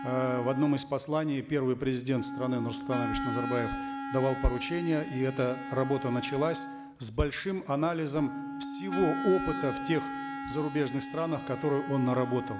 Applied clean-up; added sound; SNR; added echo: none; Wind instrument, woodwind instrument; 7 dB; none.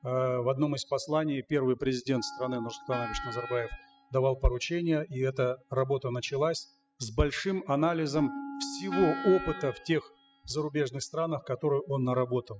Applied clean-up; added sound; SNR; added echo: classical method spectral subtraction.